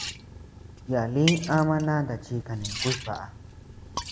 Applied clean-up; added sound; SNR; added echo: none; Liquid; 9 dB; none.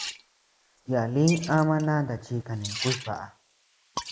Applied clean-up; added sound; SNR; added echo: neural mask model Resemble Enhance denoiser.